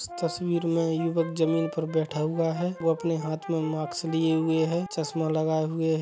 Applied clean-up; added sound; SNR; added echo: none; Brass instrument; 15 dB; none.